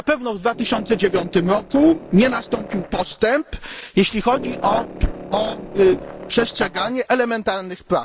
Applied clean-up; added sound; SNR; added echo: neural separator model SepFormer DNS4.